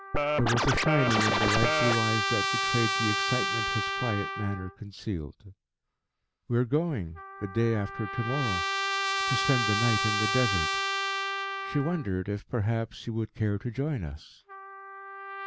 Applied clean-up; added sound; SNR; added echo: none; Trumpet + Scratching (performance technique); 0 dB; none.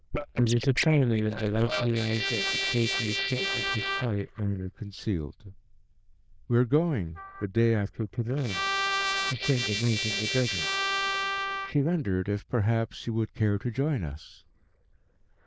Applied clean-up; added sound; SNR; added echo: neural diffusion model UNIVERSE++.